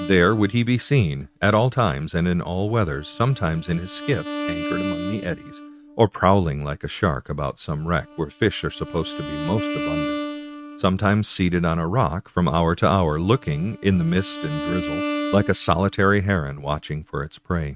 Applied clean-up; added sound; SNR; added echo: neural mask model RNNoise.